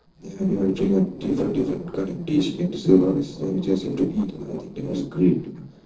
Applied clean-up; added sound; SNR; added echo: neural separator model SepFormer DNS4.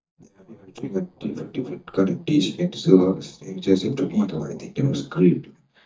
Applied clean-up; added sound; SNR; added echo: neural mask model DeepFilterNet 3.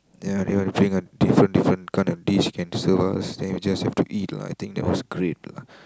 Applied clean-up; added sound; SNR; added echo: none; none; none; none.